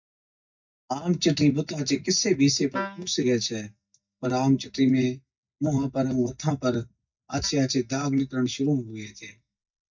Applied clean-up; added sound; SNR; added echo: neural mask model DeepFilterNet 3.